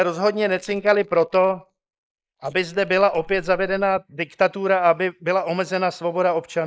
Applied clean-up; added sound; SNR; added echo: neural mask model Resemble Enhance denoiser.